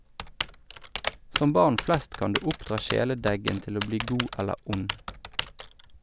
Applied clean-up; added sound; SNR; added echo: none; Typing; 6 dB; none.